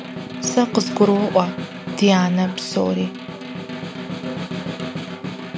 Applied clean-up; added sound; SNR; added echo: none; Snare drum; 7 dB; none.